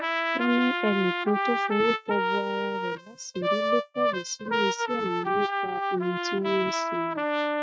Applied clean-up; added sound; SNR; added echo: neural mask model RNNoise.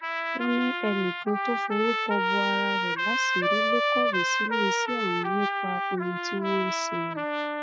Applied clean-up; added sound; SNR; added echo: classical method spectral subtraction.